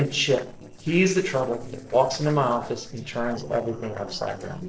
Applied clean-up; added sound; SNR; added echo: neural separator model SepFormer DNS4.